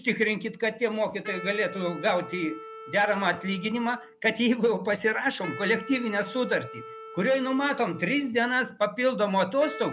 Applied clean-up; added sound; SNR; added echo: none; Wind instrument, woodwind instrument; 16 dB; none.